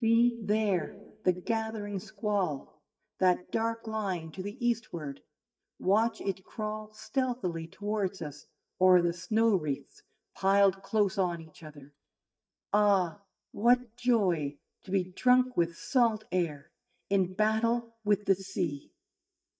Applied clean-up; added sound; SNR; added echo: neural mask model DeepFilterNet 3.